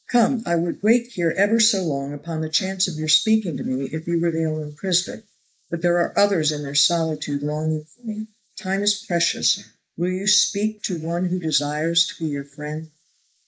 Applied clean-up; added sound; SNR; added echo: neural mask model Resemble Enhance denoiser.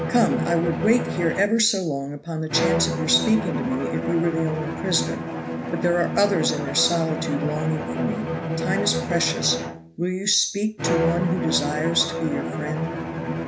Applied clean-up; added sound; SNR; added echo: none; Bowed string instrument; 3 dB; none.